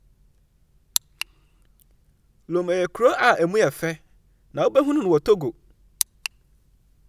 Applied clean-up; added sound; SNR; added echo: none; none; none; none.